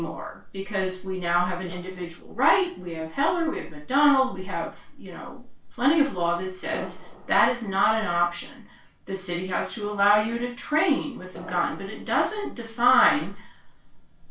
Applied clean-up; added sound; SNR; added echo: neural separator model SepFormer DNS4.